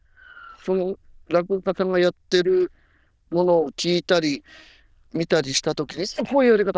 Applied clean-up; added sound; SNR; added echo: neural diffusion model UNIVERSE++.